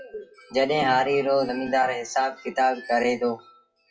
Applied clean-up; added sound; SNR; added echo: classical method WPE with log-MMSE.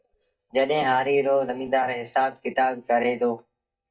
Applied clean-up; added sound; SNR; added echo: neural mask model DeepFilterNet 3.